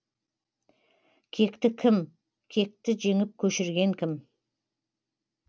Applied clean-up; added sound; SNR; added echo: none; none; none; none.